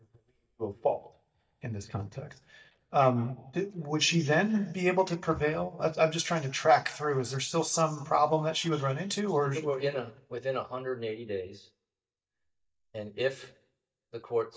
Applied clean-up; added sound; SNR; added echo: neural mask model DeepFilterNet 3.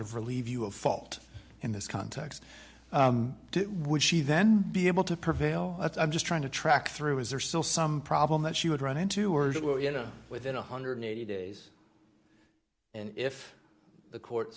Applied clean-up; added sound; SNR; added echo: none; none; none; none.